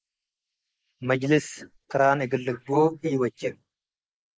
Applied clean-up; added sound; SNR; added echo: neural mask model Resemble Enhance denoiser.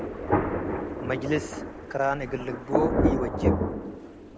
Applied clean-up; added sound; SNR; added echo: none; Thunder; -4 dB; none.